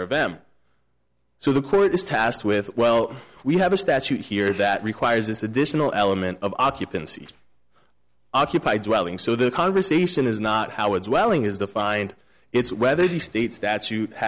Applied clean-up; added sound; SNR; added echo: neural mask model Resemble Enhance denoiser.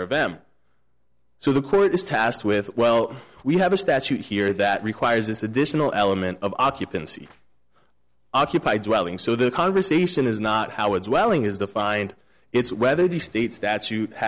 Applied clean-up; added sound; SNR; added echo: neural separator model SepFormer DNS4.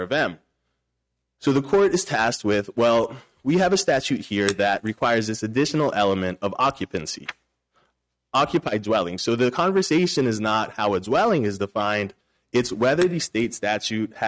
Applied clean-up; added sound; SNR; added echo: neural mask model RNNoise.